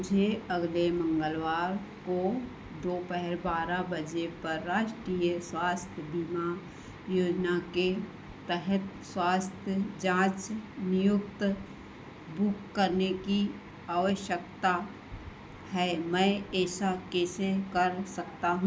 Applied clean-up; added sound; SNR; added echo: none; none; none; none.